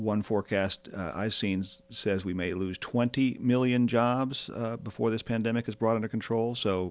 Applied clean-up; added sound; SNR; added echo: none; none; none; none.